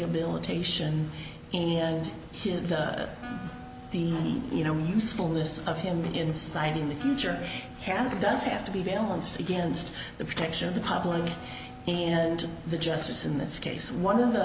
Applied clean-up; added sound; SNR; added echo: none; Wind instrument, woodwind instrument; 20 dB; none.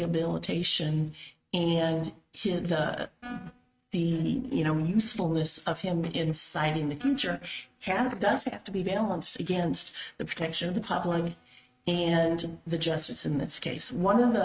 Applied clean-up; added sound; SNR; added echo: neural mask model RNNoise.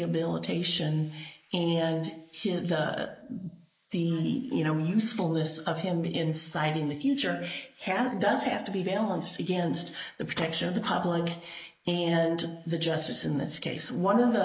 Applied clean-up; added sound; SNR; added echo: neural mask model Resemble Enhance denoiser.